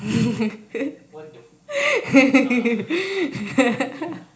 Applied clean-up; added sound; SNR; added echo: none; none; none; reverberation time 0.4 s.